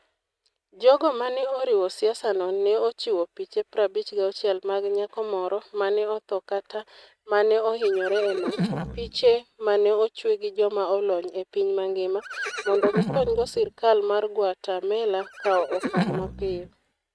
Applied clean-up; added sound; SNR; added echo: neural mask model RNNoise.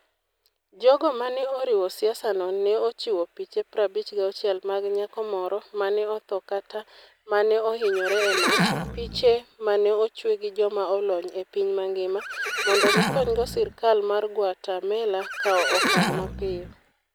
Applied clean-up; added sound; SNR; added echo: none; Livestock, farm animals, working animals; 1 dB; none.